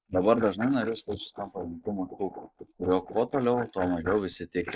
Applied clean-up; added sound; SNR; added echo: neural mask model Resemble Enhance denoiser.